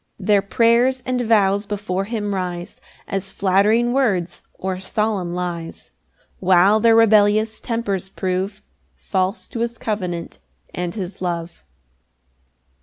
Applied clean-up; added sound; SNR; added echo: none; none; none; none.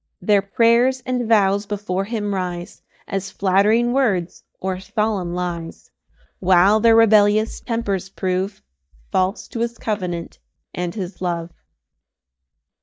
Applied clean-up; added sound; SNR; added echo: neural mask model DeepFilterNet 3.